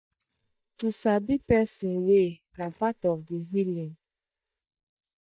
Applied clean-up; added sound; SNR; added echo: neural mask model DeepFilterNet 3.